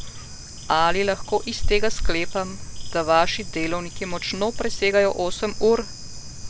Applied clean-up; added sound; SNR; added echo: none; Bird / Insect; 11 dB; none.